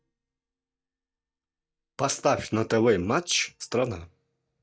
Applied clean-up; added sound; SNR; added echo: neural mask model DeepFilterNet 3.